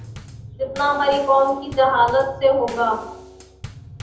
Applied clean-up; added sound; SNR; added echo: none; Bass drum / Snare drum / Drum kit; 17 dB; reverberation time 0.7 s.